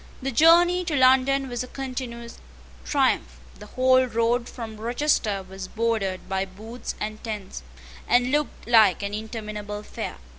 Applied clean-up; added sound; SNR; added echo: none; none; none; none.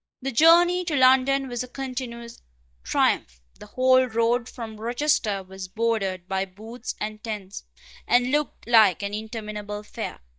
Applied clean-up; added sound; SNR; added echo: neural mask model DeepFilterNet 3.